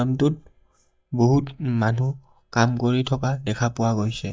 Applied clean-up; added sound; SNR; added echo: neural mask model DeepFilterNet 3.